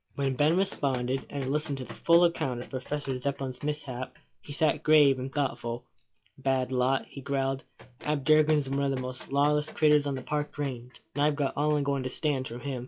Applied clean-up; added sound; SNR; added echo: classical method log-MMSE.